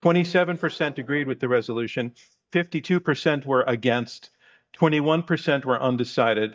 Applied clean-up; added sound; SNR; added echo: neural mask model DeepFilterNet 3.